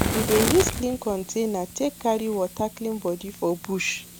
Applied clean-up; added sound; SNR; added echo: none; Fire; 5 dB; none.